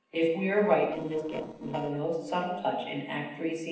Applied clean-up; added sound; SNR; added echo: neural separator model SepFormer DNS4.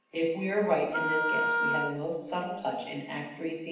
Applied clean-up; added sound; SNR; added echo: none; Wind instrument, woodwind instrument; -1 dB; reverberation time 0.9 s.